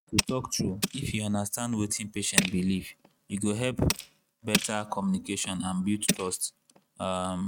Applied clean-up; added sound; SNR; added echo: neural mask model RNNoise.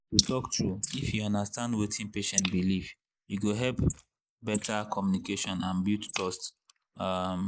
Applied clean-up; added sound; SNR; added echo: neural mask model Resemble Enhance denoiser.